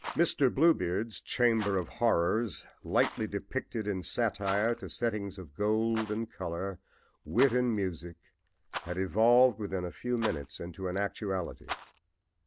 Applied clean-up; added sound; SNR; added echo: none; Rattle; 16 dB; none.